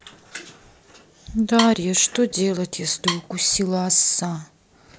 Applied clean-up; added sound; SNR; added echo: none; Wood; 8 dB; none.